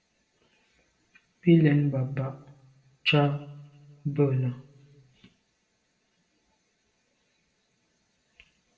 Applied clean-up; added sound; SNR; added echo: none; none; none; reverberation time 0.5 s.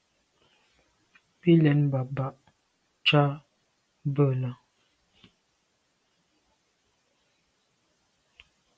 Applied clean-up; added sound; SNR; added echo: none; none; none; none.